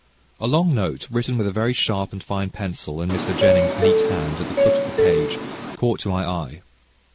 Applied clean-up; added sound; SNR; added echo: none; Subway, metro, underground; -5 dB; none.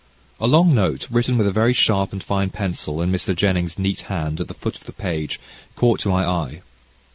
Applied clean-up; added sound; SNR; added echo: none; none; none; none.